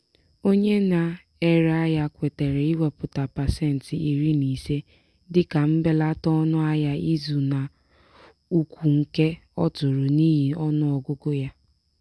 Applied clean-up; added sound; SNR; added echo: none; none; none; none.